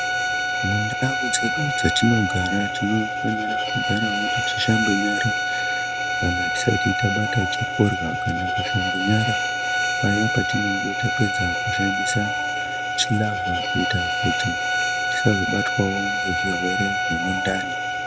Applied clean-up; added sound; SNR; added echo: none; Bowed string instrument; -2 dB; none.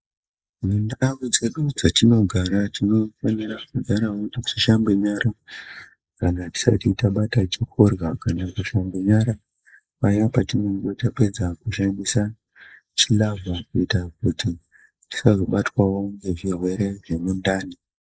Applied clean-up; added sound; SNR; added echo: neural mask model Resemble Enhance denoiser.